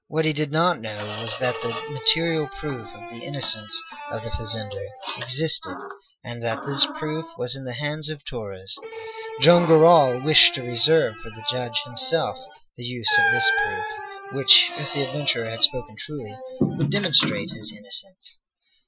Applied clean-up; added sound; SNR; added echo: classical method Wiener filter.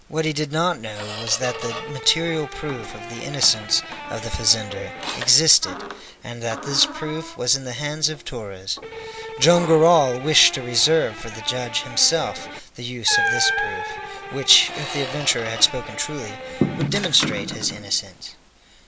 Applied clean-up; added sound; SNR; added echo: none; Electric guitar + Squeak; 8 dB; none.